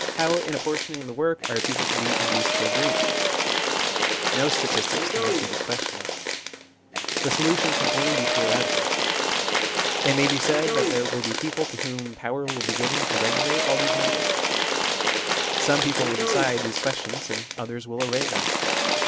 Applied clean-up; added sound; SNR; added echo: none; Applause / Crowd / Cheering; -4 dB; none.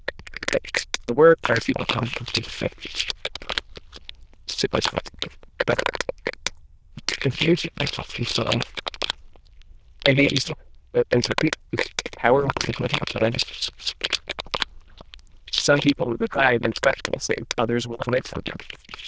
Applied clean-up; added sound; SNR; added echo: neural diffusion model UNIVERSE++.